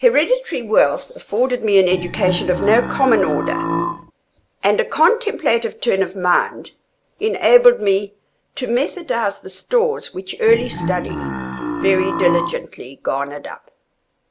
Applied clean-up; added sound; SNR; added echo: none; Burping, eructation; 5 dB; none.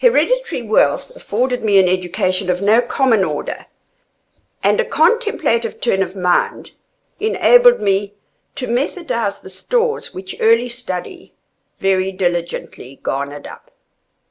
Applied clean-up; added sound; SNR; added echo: none; none; none; none.